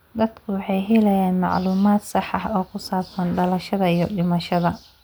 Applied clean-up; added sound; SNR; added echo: none; none; none; none.